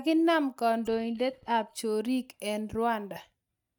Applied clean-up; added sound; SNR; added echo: neural mask model DeepFilterNet 3.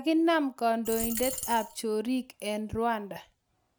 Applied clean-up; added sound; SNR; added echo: none; Coin (dropping); 7 dB; none.